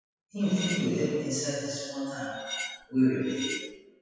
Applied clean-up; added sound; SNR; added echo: classical method WPE with log-MMSE.